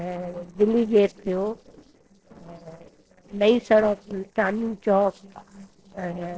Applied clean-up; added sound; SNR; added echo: neural separator model SepFormer DNS4.